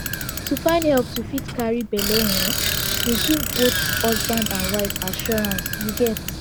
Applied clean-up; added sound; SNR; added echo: none; Bicycle; 1 dB; none.